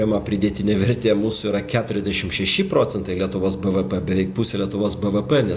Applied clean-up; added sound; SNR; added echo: none; none; none; none.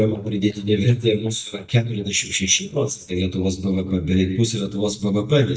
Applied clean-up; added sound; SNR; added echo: neural mask model DeepFilterNet 3.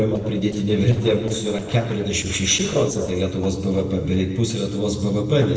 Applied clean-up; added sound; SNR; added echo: neural separator model SepFormer DNS4.